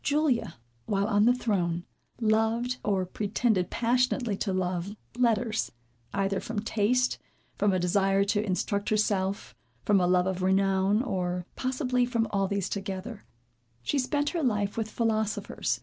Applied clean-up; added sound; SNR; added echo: none; none; none; none.